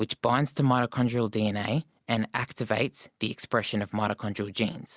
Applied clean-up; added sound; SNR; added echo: none; none; none; none.